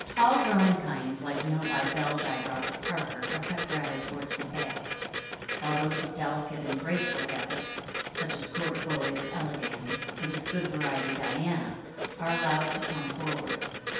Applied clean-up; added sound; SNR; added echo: none; Printer; 4 dB; reverberation time 1.2 s.